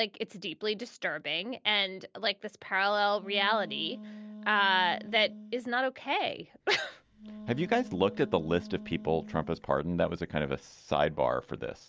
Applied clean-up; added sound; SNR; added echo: none; Wind instrument, woodwind instrument; 15 dB; none.